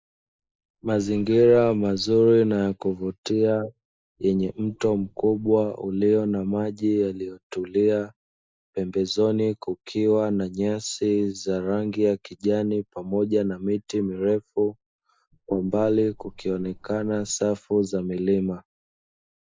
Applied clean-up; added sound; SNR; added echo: neural mask model Resemble Enhance denoiser.